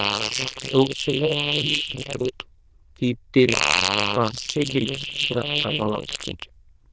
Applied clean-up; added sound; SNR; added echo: neural diffusion model UNIVERSE++.